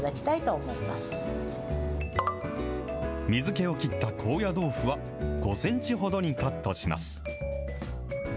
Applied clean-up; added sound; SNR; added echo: none; none; none; none.